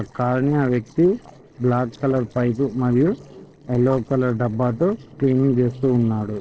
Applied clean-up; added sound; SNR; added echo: neural separator model SepFormer DNS4.